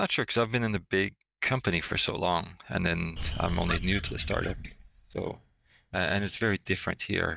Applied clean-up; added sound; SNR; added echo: neural mask model DeepFilterNet 3.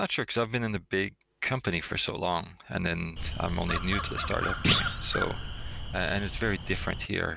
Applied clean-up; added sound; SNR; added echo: none; Thump, thud + Crow; 1 dB; none.